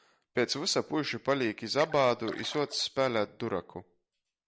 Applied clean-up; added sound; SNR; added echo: none; Splash, splatter; 14 dB; none.